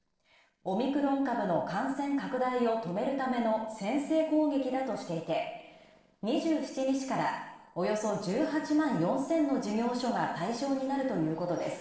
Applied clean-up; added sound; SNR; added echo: neural separator model SepFormer DNS4.